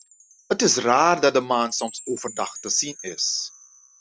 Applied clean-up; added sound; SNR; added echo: none; Chime; 18 dB; none.